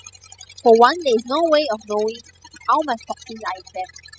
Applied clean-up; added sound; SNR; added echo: classical method spectral subtraction.